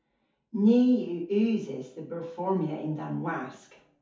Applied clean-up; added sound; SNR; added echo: none; none; none; reverberation time 0.5 s.